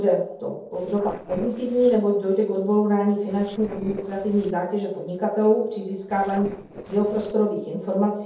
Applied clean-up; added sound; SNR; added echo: neural separator model SepFormer DNS4.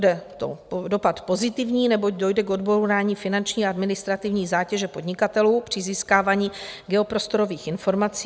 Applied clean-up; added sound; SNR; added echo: none; none; none; none.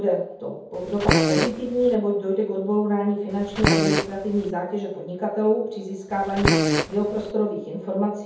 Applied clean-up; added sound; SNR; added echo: none; Fart; -1 dB; reverberation time 0.7 s.